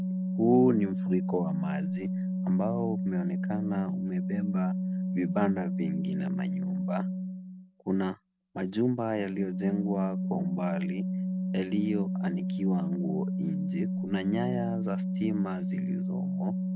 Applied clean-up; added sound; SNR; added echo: none; Organ; -1 dB; none.